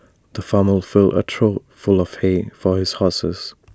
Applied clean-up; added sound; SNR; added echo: none; none; none; none.